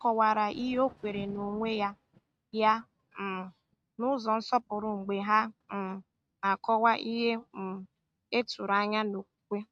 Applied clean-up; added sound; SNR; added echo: neural mask model RNNoise.